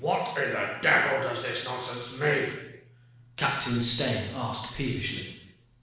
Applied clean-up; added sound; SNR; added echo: none; none; none; reverberation time 0.9 s.